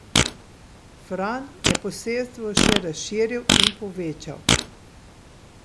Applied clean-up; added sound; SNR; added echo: none; Fart; -5 dB; none.